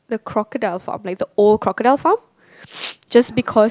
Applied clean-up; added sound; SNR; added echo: none; none; none; none.